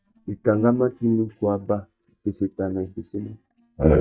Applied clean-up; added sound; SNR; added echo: neural mask model DeepFilterNet 3.